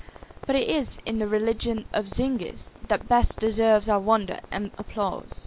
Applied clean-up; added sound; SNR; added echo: none; Crackle; 16 dB; none.